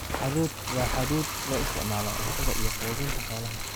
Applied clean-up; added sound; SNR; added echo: none; Walk, footsteps + Bathtub (filling or washing); -1 dB; none.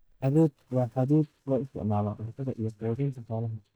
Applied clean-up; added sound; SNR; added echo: neural mask model DeepFilterNet 3.